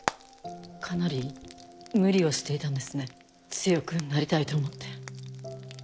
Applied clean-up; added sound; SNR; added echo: none; Frying (food); 14 dB; none.